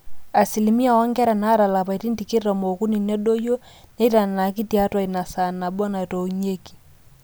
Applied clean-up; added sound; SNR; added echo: none; none; none; none.